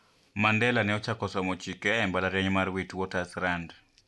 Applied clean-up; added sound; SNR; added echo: none; none; none; none.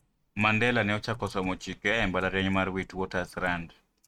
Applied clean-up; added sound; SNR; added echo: neural mask model RNNoise.